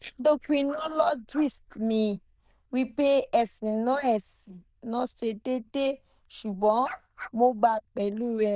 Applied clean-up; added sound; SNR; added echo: neural diffusion model UNIVERSE++.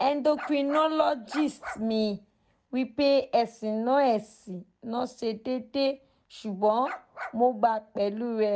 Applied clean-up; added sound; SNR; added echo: none; Bark; 13 dB; none.